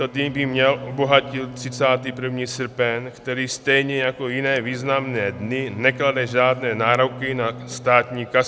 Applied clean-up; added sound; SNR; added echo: none; Bowed string instrument; 15 dB; none.